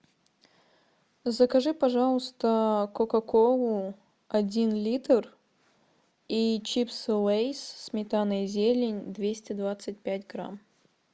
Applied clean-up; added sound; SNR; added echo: none; none; none; none.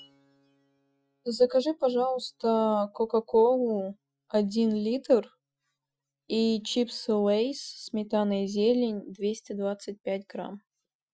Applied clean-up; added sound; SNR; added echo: classical method Wiener filter.